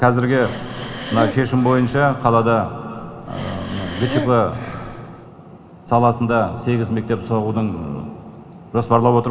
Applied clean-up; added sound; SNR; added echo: none; Breathing; 11 dB; none.